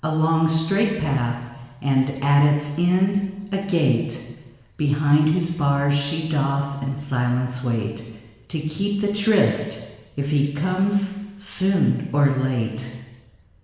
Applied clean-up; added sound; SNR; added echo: none; none; none; reverberation time 1.1 s.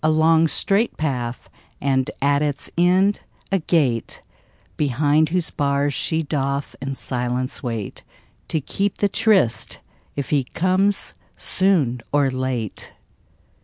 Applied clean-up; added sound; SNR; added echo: none; none; none; none.